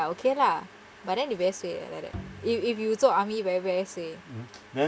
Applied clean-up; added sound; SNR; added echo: none; Bowed string instrument; 16 dB; none.